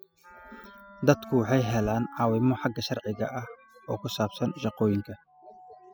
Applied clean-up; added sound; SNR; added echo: classical method spectral subtraction.